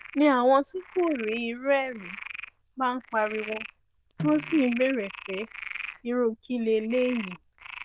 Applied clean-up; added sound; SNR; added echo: neural diffusion model UNIVERSE++.